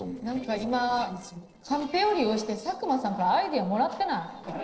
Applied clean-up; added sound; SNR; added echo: neural separator model SepFormer DNS4.